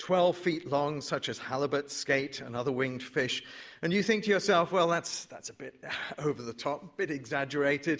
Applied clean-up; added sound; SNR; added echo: none; none; none; none.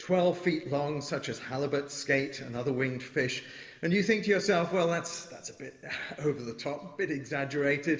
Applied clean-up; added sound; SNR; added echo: none; none; none; reverberation time 1.4 s.